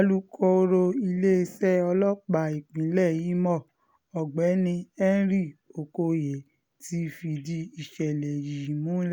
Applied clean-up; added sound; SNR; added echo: none; none; none; none.